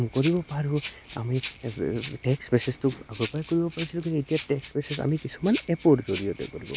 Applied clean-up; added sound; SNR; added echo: none; Rattle (instrument); 12 dB; none.